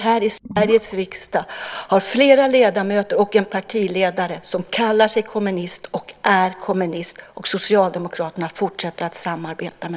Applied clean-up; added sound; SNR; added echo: neural mask model Resemble Enhance denoiser.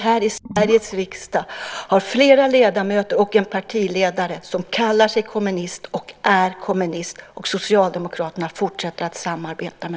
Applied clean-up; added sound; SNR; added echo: none; Gurgling / Liquid; 12 dB; none.